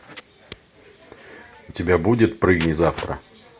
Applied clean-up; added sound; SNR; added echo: none; none; none; none.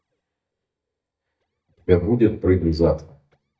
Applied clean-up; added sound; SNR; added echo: neural mask model DeepFilterNet 3.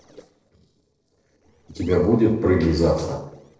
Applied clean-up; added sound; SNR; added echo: neural separator model SepFormer DNS4.